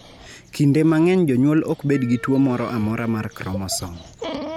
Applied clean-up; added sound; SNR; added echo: none; Dog + Wind instrument, woodwind instrument; 17 dB; none.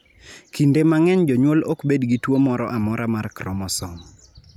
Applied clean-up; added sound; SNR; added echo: none; none; none; none.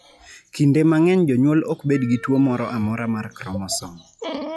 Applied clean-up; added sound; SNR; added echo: classical method log-MMSE.